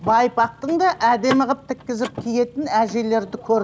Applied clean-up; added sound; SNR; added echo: none; Mechanisms / Car; 15 dB; none.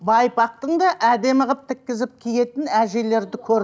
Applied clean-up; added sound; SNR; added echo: none; none; none; none.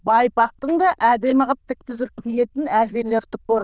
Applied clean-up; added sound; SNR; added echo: neural diffusion model UNIVERSE++.